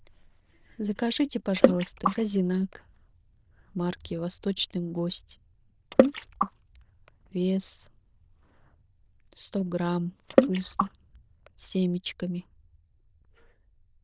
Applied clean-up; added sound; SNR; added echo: neural diffusion model UNIVERSE++.